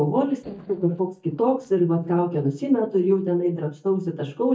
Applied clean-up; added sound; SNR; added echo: neural mask model DeepFilterNet 3.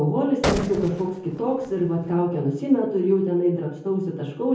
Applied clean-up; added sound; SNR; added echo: none; Gunshot, gunfire; 8 dB; reverberation time 0.7 s.